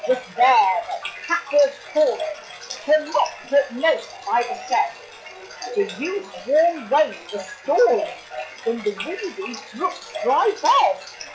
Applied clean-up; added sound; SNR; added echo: classical method log-MMSE.